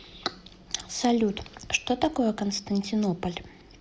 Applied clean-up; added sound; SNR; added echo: none; none; none; none.